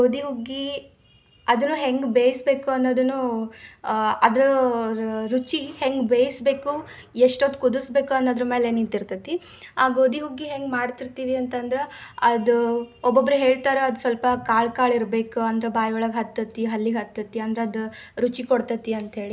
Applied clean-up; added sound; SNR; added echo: none; none; none; none.